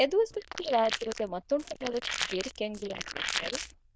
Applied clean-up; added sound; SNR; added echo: neural diffusion model UNIVERSE++.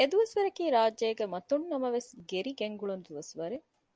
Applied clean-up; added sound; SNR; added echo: none; none; none; none.